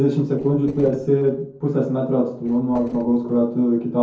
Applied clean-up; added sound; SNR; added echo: neural separator model SepFormer DNS4.